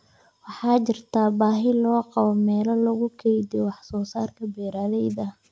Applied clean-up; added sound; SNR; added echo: none; none; none; none.